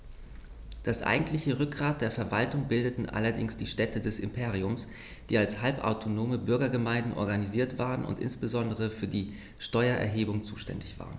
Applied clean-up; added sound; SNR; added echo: none; none; none; none.